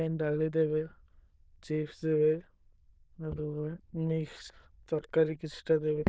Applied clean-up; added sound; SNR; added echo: neural diffusion model UNIVERSE++.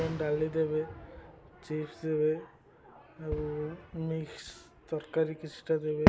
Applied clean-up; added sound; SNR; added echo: none; Fireworks; 3 dB; none.